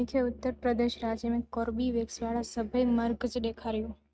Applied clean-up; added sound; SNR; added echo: neural mask model RNNoise.